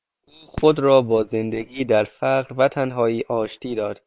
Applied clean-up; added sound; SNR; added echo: neural separator model SepFormer WHAM!.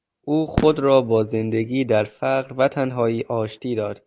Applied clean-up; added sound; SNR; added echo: none; Fireworks; 12 dB; none.